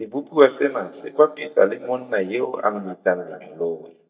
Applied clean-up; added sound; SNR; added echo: neural mask model DeepFilterNet 3.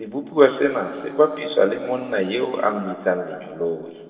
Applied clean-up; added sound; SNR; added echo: neural separator model SepFormer DNS4.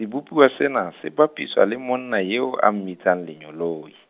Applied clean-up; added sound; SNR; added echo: none; none; none; none.